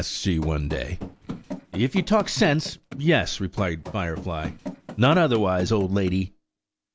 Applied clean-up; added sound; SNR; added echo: none; Run; 14 dB; none.